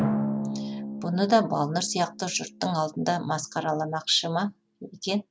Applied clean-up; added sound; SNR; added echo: none; Drum; 7 dB; none.